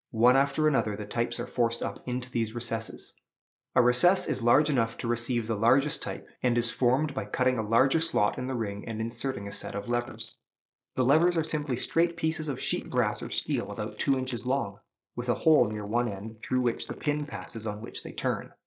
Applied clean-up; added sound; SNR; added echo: neural mask model Resemble Enhance denoiser.